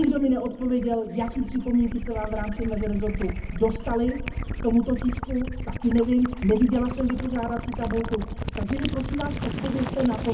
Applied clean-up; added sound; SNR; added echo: none; Gurgling / Liquid; 6 dB; reverberation time 0.3 s.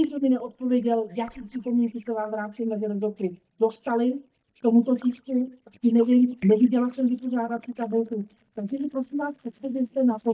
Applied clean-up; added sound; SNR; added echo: neural mask model DeepFilterNet 3.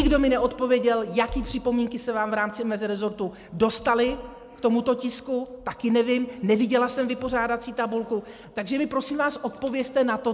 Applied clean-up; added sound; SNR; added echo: none; none; none; none.